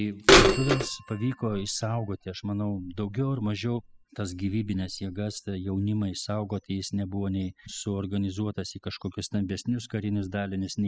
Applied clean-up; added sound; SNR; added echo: classical method spectral subtraction.